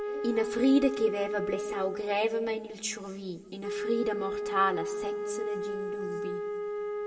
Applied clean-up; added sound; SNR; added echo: none; Wind instrument, woodwind instrument; 3 dB; reverberation time 1.8 s.